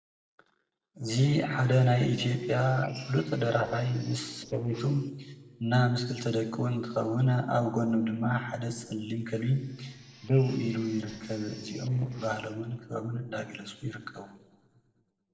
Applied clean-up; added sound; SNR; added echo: neural separator model SepFormer DNS4.